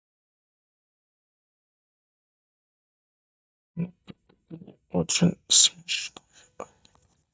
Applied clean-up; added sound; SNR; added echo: neural mask model DeepFilterNet 3.